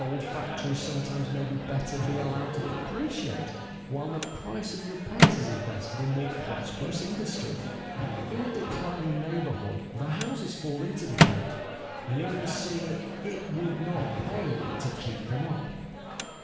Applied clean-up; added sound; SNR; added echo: none; Microwave oven; -1 dB; reverberation time 1.2 s.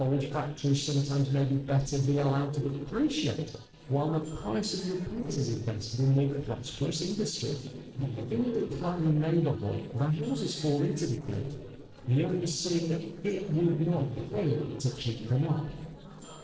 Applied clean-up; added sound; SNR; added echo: neural separator model SepFormer DNS4.